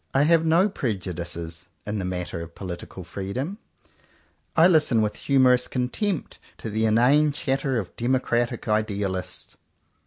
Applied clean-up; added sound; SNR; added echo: none; none; none; none.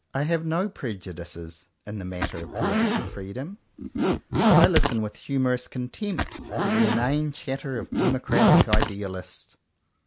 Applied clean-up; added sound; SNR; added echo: none; Zipper (clothing); -5 dB; none.